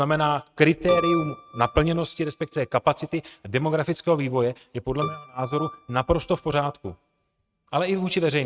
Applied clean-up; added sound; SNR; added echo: neural mask model RNNoise.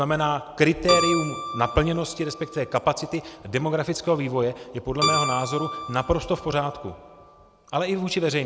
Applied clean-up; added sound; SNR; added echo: none; Keyboard (musical); 7 dB; none.